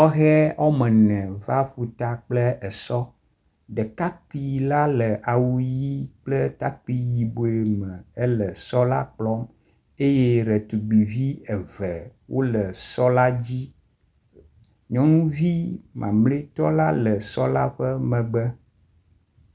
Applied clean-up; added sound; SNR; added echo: none; none; none; none.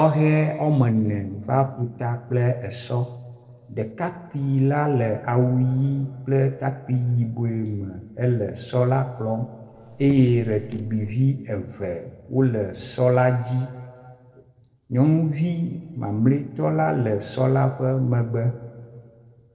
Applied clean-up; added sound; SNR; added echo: neural separator model SepFormer DNS4.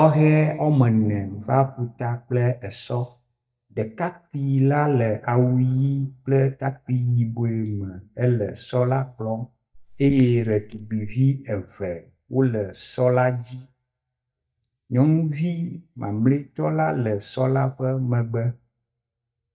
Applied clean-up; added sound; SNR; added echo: neural mask model DeepFilterNet 3.